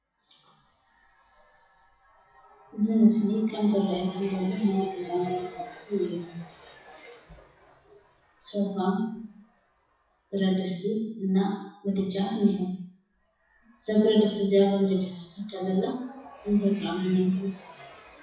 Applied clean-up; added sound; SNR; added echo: classical method WPE with log-MMSE.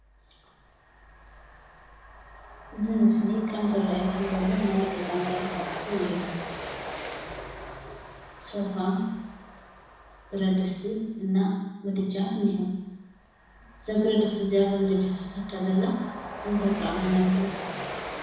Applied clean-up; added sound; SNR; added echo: none; Train; 11 dB; reverberation time 1.1 s.